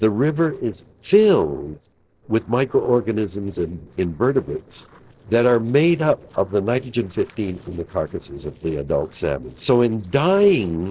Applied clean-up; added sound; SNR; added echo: neural separator model SepFormer DNS4.